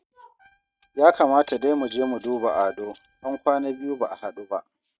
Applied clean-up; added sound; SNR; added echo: neural mask model RNNoise.